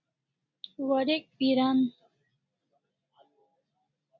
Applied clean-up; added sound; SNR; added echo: none; none; none; none.